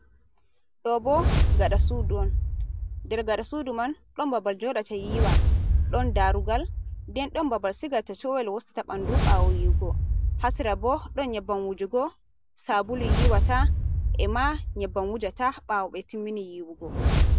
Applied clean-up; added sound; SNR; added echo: none; Whoosh, swoosh, swish; -4 dB; none.